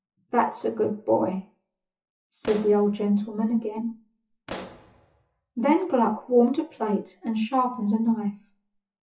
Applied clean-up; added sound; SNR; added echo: classical method WPE with log-MMSE.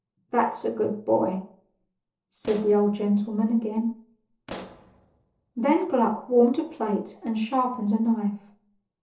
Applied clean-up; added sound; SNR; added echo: neural separator model SepFormer DNS4.